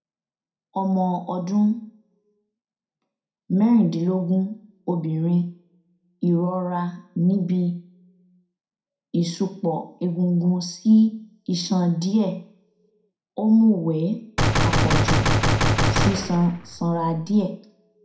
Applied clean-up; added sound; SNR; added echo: none; Gunshot, gunfire; -3 dB; reverberation time 0.4 s.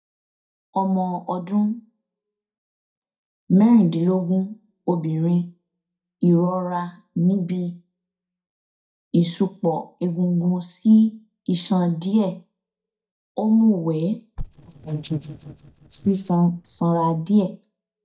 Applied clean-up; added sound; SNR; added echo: neural mask model DeepFilterNet 3.